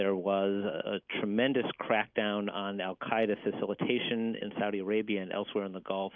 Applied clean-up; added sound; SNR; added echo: none; none; none; none.